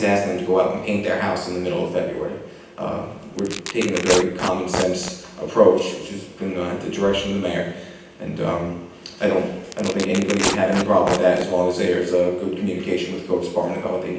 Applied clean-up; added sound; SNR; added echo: none; Tearing; 8 dB; reverberation time 0.9 s.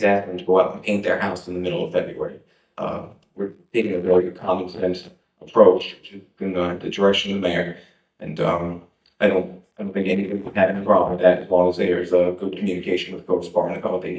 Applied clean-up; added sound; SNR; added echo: neural mask model DeepFilterNet 3.